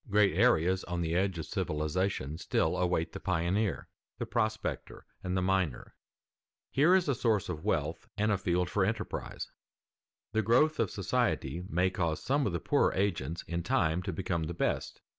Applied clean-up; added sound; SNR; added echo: none; none; none; none.